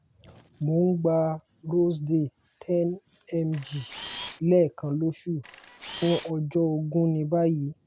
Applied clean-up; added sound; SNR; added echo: none; Camera; 11 dB; none.